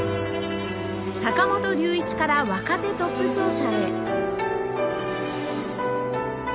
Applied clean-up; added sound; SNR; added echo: none; none; none; none.